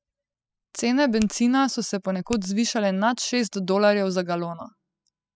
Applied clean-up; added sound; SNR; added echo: classical method spectral subtraction.